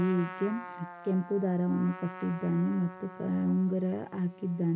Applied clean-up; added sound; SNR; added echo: none; Trumpet; 15 dB; none.